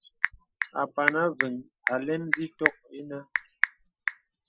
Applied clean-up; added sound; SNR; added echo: classical method Wiener filter.